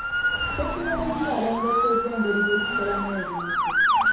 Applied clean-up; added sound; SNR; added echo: none; Motor vehicle (road) / Siren; -4 dB; reverberation time 2.7 s.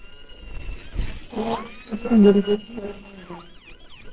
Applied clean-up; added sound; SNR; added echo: neural separator model SepFormer WHAMR!.